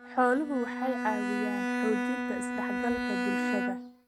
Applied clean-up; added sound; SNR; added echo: neural mask model RNNoise.